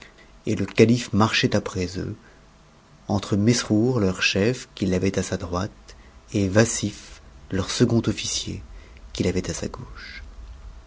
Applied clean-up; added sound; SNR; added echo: none; none; none; none.